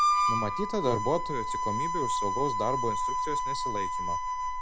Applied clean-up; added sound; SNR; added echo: none; Harmonica; -5 dB; none.